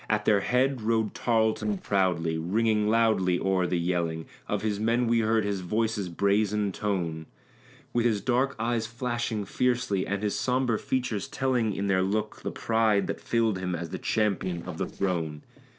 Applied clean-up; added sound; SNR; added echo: neural separator model SepFormer DNS4.